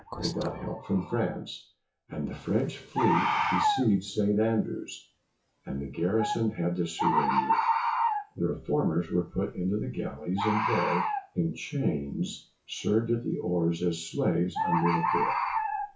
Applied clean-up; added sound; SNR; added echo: classical method WPE with log-MMSE.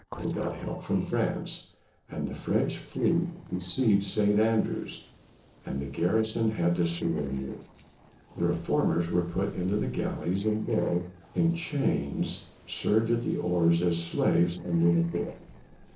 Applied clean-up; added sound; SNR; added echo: neural separator model SepFormer DNS4.